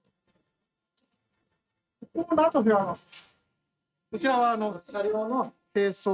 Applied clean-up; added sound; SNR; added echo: neural mask model RNNoise.